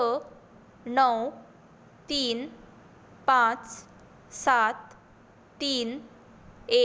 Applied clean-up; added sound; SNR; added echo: none; none; none; none.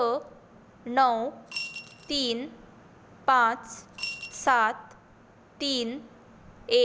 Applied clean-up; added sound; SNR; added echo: none; Coin (dropping) / Glass; 11 dB; none.